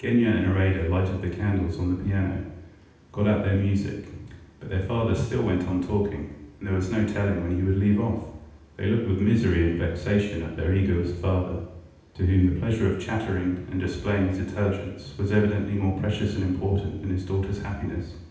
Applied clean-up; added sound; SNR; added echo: none; none; none; reverberation time 0.8 s.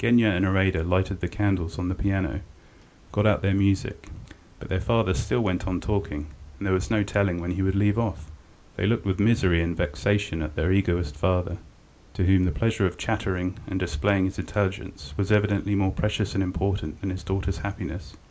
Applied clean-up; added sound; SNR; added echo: none; none; none; none.